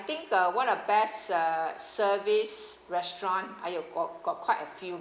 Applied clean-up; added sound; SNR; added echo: none; none; none; none.